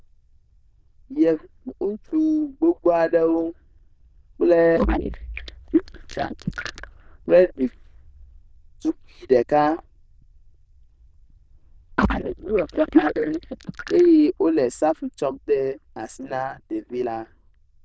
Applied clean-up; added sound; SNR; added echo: neural diffusion model UNIVERSE++.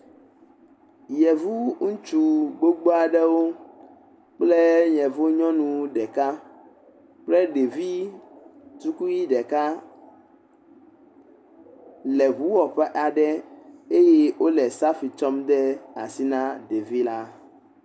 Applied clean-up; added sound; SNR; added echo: none; none; none; none.